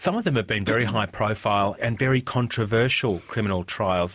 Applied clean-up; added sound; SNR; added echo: none; none; none; none.